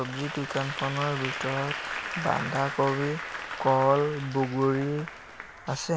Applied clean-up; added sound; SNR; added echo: none; Applause / Crowd; 8 dB; none.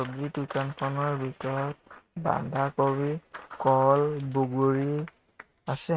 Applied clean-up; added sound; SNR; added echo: neural mask model RNNoise.